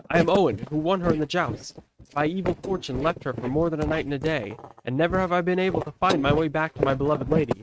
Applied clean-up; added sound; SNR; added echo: neural mask model RNNoise.